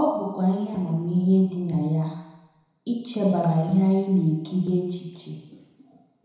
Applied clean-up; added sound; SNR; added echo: none; none; none; reverberation time 1.0 s.